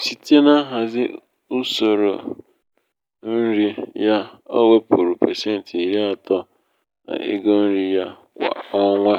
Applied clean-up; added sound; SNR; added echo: none; none; none; none.